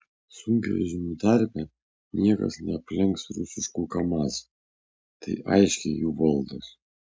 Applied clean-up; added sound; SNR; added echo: none; none; none; none.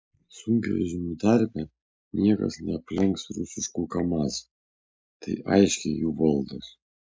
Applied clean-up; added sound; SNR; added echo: neural mask model Resemble Enhance denoiser.